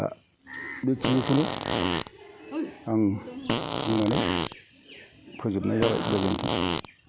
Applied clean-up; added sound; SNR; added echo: none; Fart; 0 dB; none.